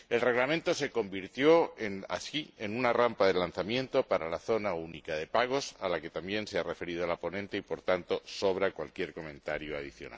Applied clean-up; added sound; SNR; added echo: none; none; none; none.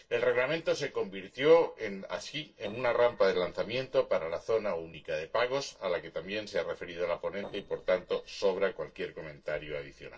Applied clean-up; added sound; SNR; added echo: neural separator model SepFormer DNS4.